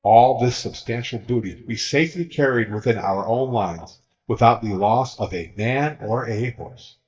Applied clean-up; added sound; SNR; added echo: neural mask model DeepFilterNet 3.